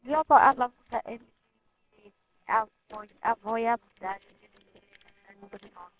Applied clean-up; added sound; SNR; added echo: neural separator model SepFormer WHAMR!.